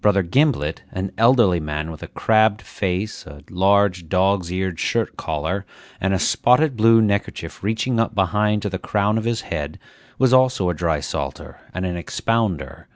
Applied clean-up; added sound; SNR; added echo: none; none; none; none.